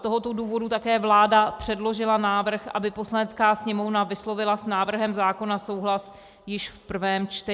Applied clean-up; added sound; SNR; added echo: none; none; none; none.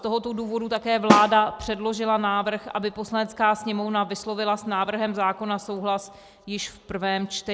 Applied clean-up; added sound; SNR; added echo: none; Snare drum; 3 dB; none.